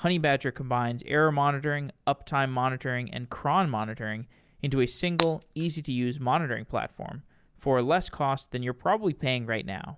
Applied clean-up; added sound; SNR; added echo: none; Shatter; 11 dB; none.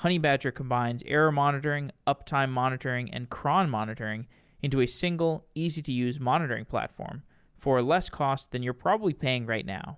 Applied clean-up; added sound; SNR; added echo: none; none; none; none.